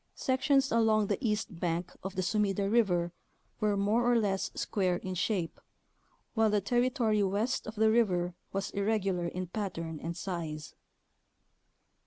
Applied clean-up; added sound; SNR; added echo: none; none; none; none.